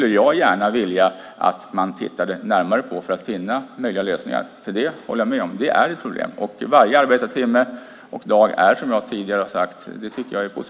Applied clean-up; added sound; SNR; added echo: none; none; none; none.